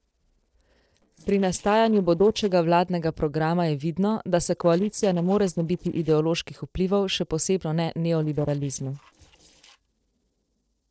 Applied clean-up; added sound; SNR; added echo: neural separator model SepFormer DNS4.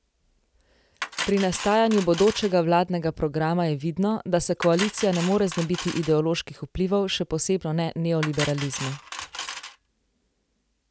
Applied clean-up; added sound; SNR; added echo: none; Cutlery, silverware; 13 dB; none.